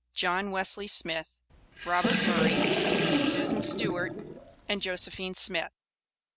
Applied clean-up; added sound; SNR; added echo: none; Sink (filling or washing) / Water; -3 dB; none.